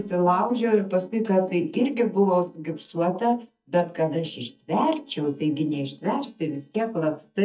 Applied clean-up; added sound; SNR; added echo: neural mask model DeepFilterNet 3.